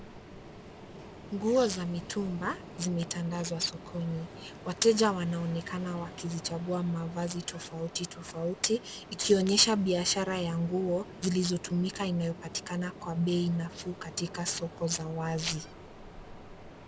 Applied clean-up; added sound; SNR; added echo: none; Ocean; 15 dB; none.